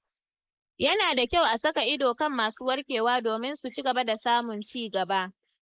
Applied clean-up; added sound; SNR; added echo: neural mask model Resemble Enhance denoiser.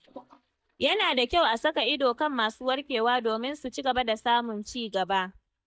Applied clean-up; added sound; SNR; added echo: neural mask model DeepFilterNet 3.